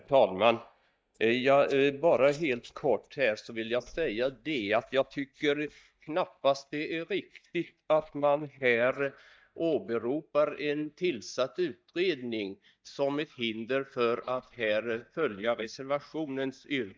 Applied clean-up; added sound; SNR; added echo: neural mask model DeepFilterNet 3.